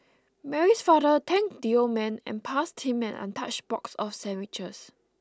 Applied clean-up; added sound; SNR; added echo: none; none; none; none.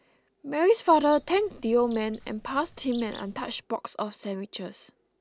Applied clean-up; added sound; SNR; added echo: none; Bird; 19 dB; none.